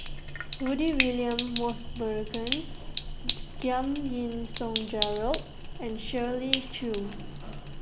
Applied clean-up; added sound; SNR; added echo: none; Sink (filling or washing); -2 dB; none.